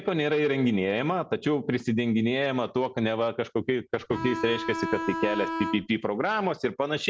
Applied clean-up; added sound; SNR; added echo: none; Bowed string instrument; 5 dB; none.